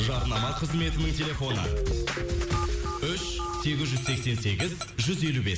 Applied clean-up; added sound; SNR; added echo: none; Bowed string instrument + Dog; 15 dB; none.